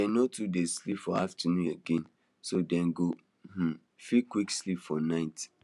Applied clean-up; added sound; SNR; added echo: none; none; none; none.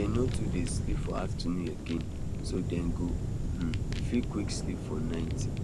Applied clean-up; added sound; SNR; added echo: none; Fire; -4 dB; none.